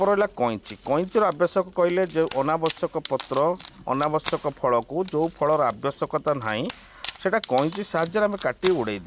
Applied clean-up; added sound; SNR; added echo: none; Wood; 12 dB; none.